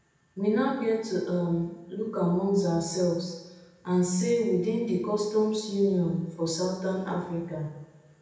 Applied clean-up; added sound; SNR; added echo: none; none; none; reverberation time 0.9 s.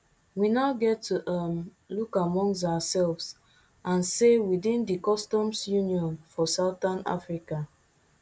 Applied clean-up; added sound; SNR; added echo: none; none; none; none.